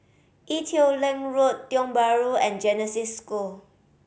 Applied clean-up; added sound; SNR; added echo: none; none; none; none.